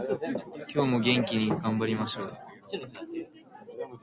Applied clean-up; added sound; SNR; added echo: none; none; none; none.